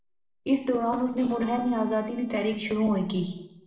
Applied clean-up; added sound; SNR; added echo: neural separator model SepFormer DNS4.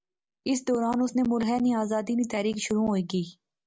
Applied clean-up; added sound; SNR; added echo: none; none; none; none.